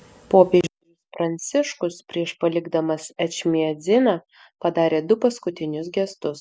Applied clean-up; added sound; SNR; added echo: none; none; none; none.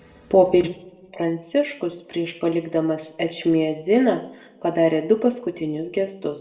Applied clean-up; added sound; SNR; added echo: none; none; none; reverberation time 0.6 s.